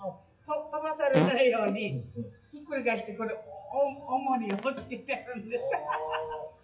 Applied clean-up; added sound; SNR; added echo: classical method WPE with log-MMSE.